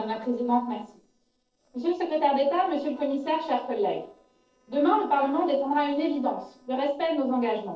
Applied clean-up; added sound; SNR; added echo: neural separator model SepFormer DNS4.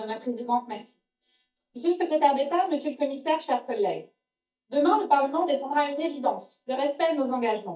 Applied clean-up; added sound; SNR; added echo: neural mask model DeepFilterNet 3.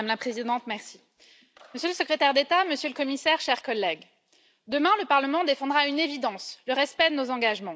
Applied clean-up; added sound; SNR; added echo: none; none; none; none.